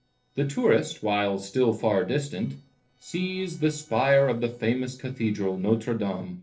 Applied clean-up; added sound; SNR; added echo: neural separator model SepFormer DNS4.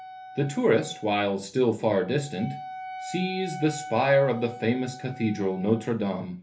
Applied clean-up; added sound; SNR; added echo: none; Wind instrument, woodwind instrument; 14 dB; reverberation time 0.3 s.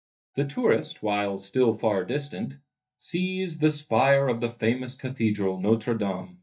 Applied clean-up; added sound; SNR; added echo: neural mask model DeepFilterNet 3.